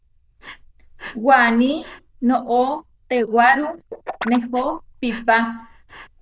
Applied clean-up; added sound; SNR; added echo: neural diffusion model UNIVERSE++.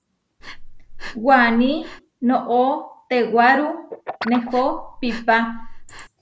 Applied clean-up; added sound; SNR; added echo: none; Guitar + Breathing; 13 dB; none.